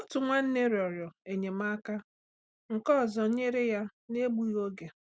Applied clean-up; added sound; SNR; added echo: none; none; none; none.